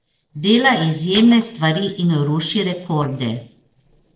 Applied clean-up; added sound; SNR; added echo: neural separator model SepFormer DNS4.